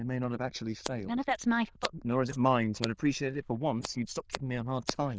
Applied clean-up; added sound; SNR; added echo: neural diffusion model UNIVERSE++.